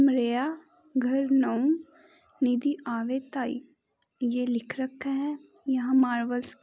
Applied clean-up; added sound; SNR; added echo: none; none; none; none.